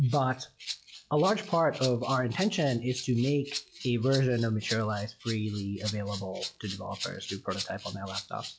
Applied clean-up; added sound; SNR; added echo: classical method log-MMSE.